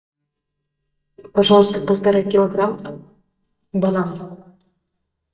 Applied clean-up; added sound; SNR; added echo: neural mask model DeepFilterNet 3.